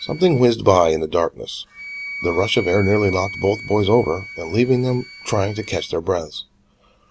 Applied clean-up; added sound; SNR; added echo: none; Wind instrument, woodwind instrument; 15 dB; none.